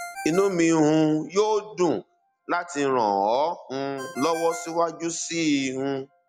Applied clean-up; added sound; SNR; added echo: none; Ringtone; 19 dB; none.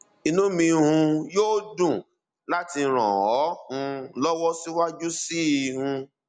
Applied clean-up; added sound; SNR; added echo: none; none; none; none.